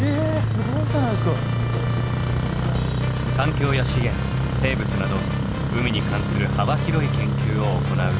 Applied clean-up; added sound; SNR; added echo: none; Engine starting; -4 dB; none.